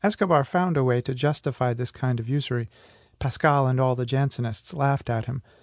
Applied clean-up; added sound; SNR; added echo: none; none; none; none.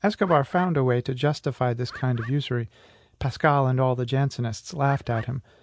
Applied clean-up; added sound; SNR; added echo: none; Bird; 18 dB; none.